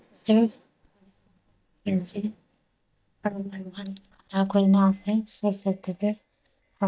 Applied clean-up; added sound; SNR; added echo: neural mask model DeepFilterNet 3.